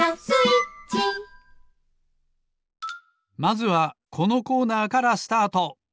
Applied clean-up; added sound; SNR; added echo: none; none; none; none.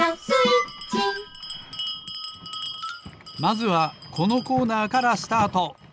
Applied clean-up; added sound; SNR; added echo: none; Bell; 13 dB; none.